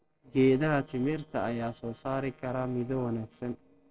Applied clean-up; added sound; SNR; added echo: neural separator model SepFormer DNS4.